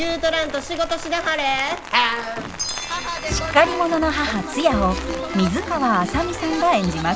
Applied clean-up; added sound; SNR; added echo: none; Rain; 14 dB; none.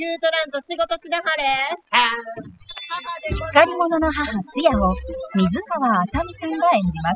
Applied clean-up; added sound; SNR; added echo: classical method spectral subtraction.